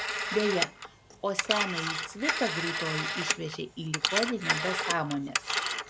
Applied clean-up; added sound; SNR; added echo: none; Telephone; -1 dB; none.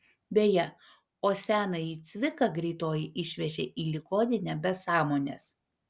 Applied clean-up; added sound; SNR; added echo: none; none; none; none.